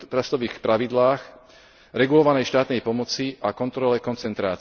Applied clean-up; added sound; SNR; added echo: none; none; none; none.